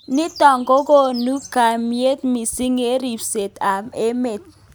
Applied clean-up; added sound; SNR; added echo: none; none; none; none.